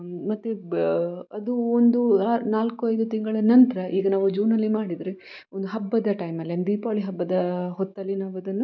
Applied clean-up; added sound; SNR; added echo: none; none; none; none.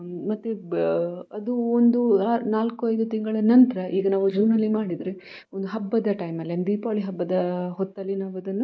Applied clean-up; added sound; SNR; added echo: neural mask model Resemble Enhance denoiser.